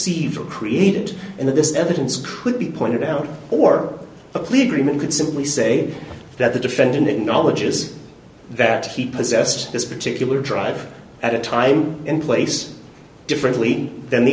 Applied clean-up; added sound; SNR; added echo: none; none; none; none.